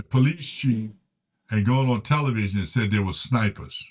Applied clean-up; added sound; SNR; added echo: neural mask model DeepFilterNet 3.